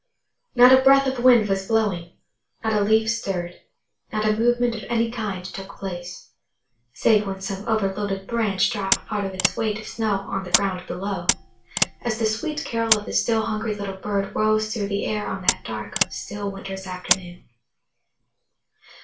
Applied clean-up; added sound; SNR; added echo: none; Mechanisms; 4 dB; reverberation time 0.3 s.